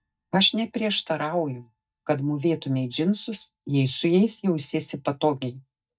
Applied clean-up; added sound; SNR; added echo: neural mask model DeepFilterNet 3.